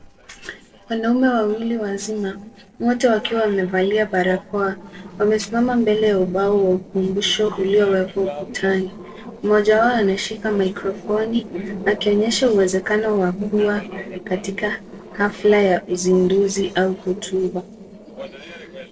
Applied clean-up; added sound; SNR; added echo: neural separator model SepFormer DNS4.